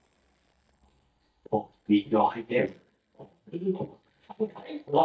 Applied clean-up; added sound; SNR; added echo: neural mask model DeepFilterNet 3.